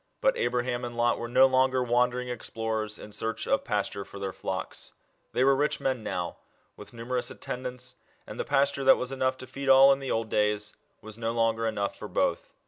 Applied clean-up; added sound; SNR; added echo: none; none; none; none.